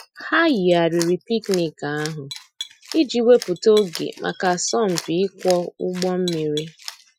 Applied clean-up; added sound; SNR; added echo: classical method Wiener filter.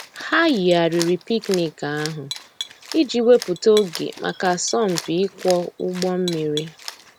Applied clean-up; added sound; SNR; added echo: none; Cat; 15 dB; none.